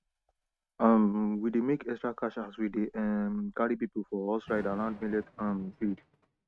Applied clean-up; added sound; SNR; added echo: neural mask model RNNoise.